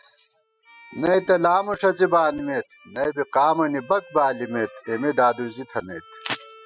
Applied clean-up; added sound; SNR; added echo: classical method spectral subtraction.